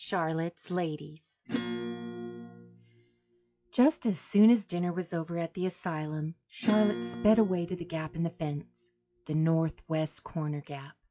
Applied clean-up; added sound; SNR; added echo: classical method log-MMSE.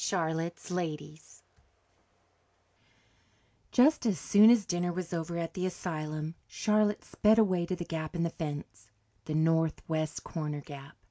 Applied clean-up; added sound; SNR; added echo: none; none; none; none.